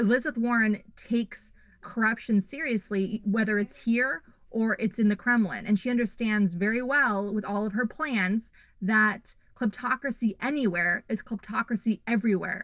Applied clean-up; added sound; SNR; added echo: none; none; none; none.